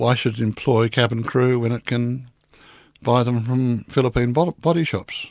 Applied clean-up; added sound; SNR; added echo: none; none; none; none.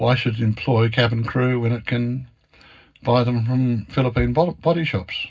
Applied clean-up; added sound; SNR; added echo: none; none; none; reverberation time 0.4 s.